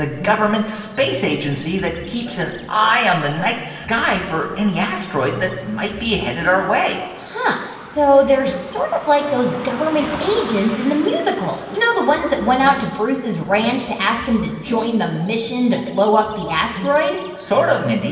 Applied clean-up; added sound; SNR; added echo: none; Car passing by / Traffic noise, roadway noise; 19 dB; reverberation time 1.4 s.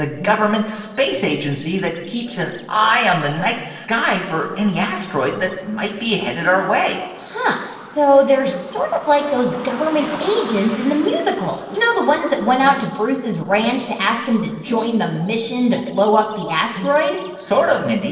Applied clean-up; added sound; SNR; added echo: neural separator model SepFormer DNS4.